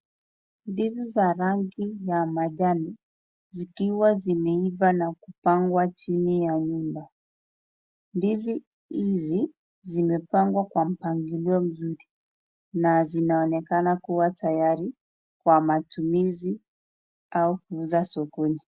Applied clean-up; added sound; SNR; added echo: none; none; none; none.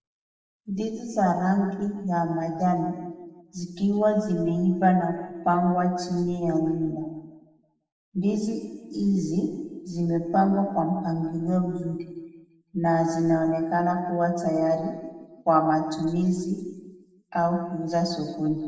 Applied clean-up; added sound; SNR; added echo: none; none; none; reverberation time 1.1 s.